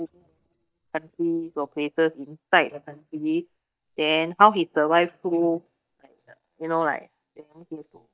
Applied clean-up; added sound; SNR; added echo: neural mask model DeepFilterNet 3.